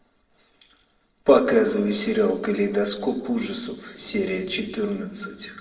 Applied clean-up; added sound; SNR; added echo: neural separator model SepFormer DNS4.